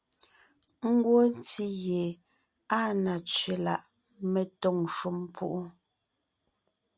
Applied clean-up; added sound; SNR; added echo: none; none; none; none.